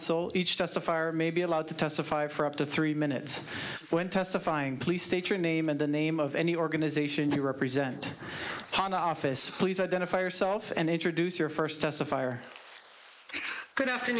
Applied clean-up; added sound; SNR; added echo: neural mask model Resemble Enhance denoiser.